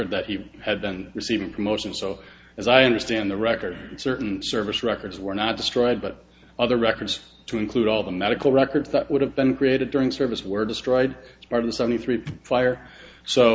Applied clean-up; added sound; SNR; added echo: none; none; none; none.